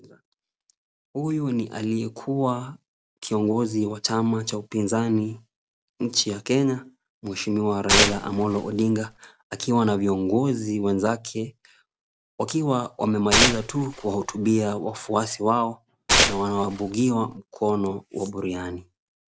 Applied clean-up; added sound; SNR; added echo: none; Tearing; -1 dB; none.